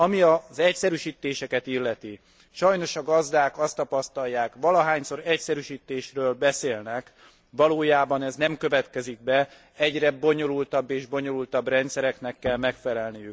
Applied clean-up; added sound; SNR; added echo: none; none; none; none.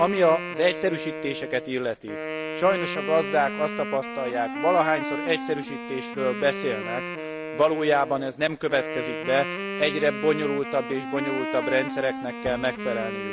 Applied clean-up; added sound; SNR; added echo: none; Wind instrument, woodwind instrument; 6 dB; none.